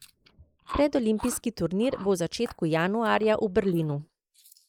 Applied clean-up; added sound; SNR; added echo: neural mask model Resemble Enhance denoiser.